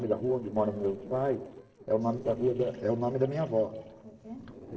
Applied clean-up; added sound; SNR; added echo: neural separator model SepFormer DNS4.